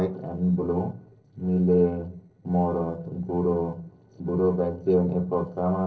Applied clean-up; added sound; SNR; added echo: neural separator model SepFormer DNS4.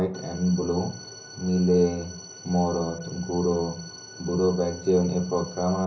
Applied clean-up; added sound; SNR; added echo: none; Organ; 18 dB; reverberation time 0.5 s.